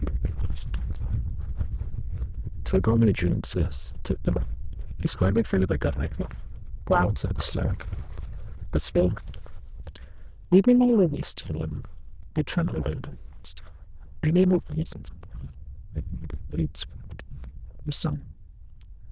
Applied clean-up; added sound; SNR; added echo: neural diffusion model UNIVERSE++.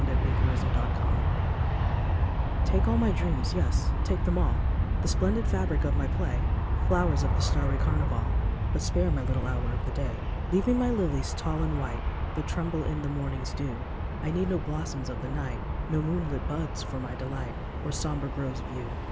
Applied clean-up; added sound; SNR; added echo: none; Aircraft; -5 dB; none.